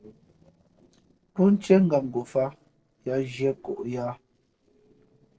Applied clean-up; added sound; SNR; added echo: neural separator model SepFormer DNS4.